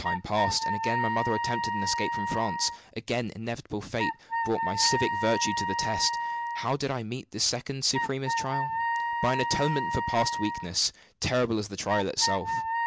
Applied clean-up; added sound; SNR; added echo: none; Wind instrument, woodwind instrument; 1 dB; none.